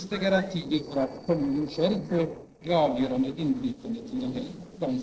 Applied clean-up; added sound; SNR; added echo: neural separator model SepFormer DNS4.